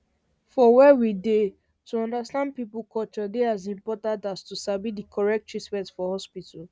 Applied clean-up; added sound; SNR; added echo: none; none; none; none.